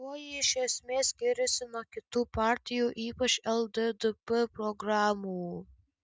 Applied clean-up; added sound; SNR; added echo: none; none; none; none.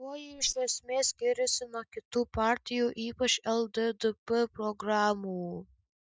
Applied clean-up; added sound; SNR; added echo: neural mask model DeepFilterNet 3.